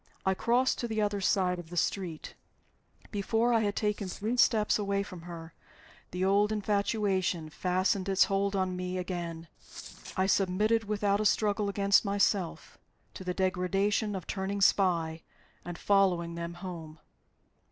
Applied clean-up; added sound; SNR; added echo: neural separator model SepFormer DNS4.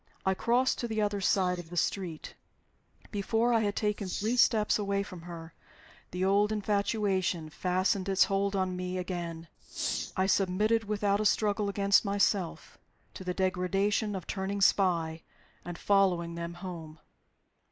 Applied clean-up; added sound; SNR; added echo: neural mask model Resemble Enhance denoiser.